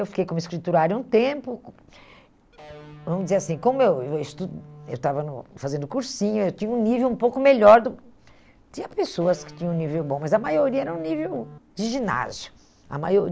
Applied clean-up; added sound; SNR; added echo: none; Electric guitar; 20 dB; none.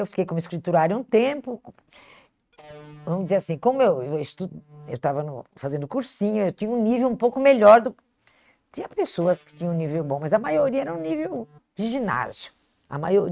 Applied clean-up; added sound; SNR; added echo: neural mask model RNNoise.